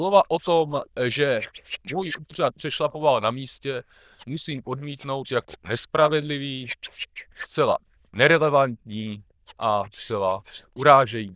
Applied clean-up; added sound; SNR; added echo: neural diffusion model UNIVERSE++.